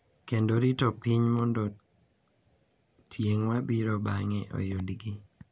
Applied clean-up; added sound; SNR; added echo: none; none; none; none.